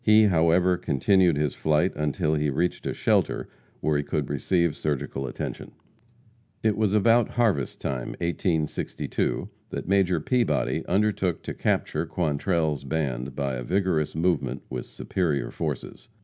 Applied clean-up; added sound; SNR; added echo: none; none; none; none.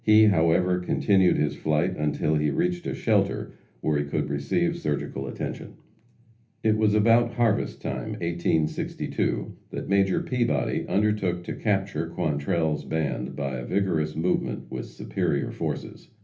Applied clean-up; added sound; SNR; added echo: none; none; none; reverberation time 0.3 s.